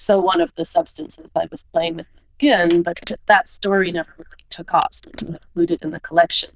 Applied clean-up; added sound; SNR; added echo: neural diffusion model UNIVERSE++.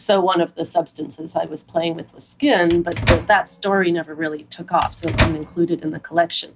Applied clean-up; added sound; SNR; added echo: none; Microwave oven; 4 dB; none.